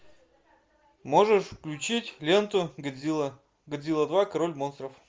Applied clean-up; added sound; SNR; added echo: none; none; none; none.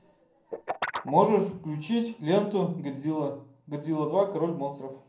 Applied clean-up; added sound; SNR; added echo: none; Guitar; 10 dB; reverberation time 0.5 s.